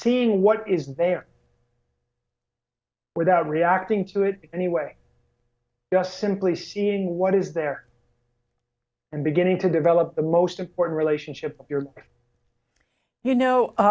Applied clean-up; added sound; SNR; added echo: none; none; none; none.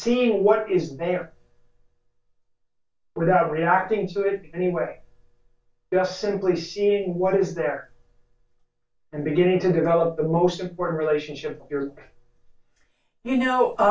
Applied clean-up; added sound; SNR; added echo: none; none; none; reverberation time 0.1 s.